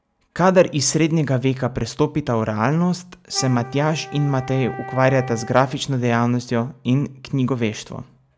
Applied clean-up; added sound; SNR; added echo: none; Wind instrument, woodwind instrument; 16 dB; none.